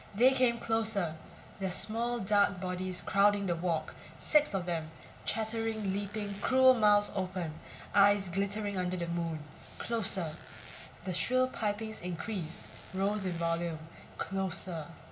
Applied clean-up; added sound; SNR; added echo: none; Squeak; 17 dB; reverberation time 0.5 s.